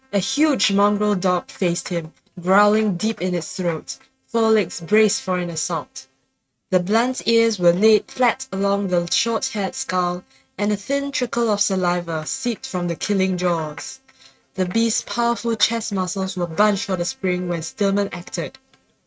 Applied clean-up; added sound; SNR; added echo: neural mask model RNNoise.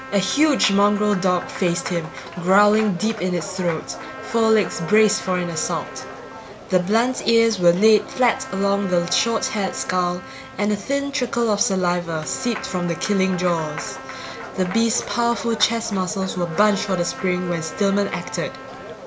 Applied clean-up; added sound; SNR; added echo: none; Trumpet + Applause; 13 dB; none.